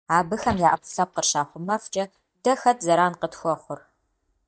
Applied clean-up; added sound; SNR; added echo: neural mask model DeepFilterNet 3.